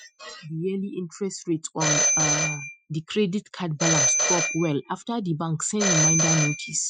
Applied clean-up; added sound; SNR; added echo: classical method Wiener filter.